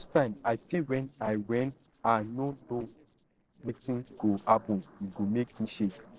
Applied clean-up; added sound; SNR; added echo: neural separator model SepFormer DNS4.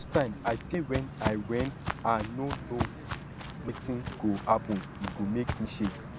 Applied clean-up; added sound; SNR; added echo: none; Walk, footsteps; 5 dB; none.